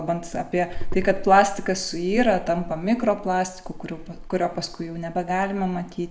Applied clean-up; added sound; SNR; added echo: none; none; none; none.